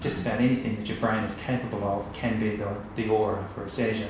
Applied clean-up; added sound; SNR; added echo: none; Sliding door; 13 dB; reverberation time 0.7 s.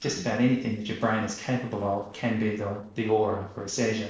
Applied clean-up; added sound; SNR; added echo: neural separator model SepFormer DNS4.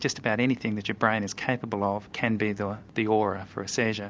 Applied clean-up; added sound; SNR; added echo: none; none; none; none.